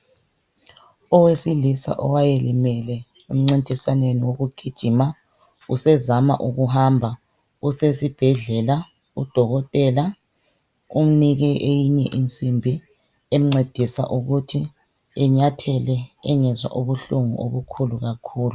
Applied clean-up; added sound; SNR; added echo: none; none; none; none.